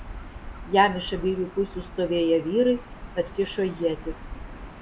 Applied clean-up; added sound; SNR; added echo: none; Gull, seagull / Ocean; 13 dB; none.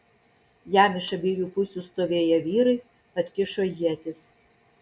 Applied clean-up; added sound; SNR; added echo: none; none; none; none.